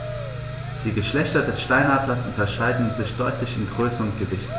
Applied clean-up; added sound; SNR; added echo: none; Cheering; 14 dB; none.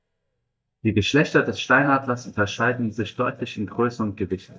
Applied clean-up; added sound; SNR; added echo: neural mask model DeepFilterNet 3.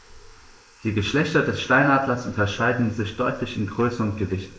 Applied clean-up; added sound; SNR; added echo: neural mask model Resemble Enhance denoiser.